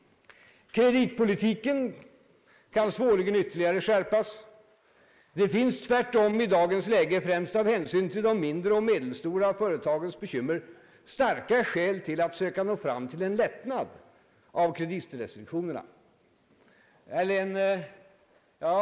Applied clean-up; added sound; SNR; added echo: neural mask model Resemble Enhance denoiser.